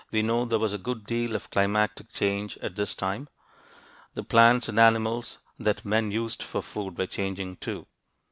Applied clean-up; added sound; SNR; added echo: none; none; none; none.